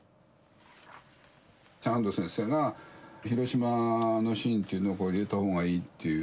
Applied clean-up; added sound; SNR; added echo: none; none; none; none.